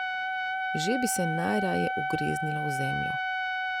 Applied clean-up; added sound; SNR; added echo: none; Trumpet; -2 dB; none.